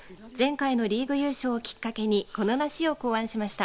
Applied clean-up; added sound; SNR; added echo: none; none; none; none.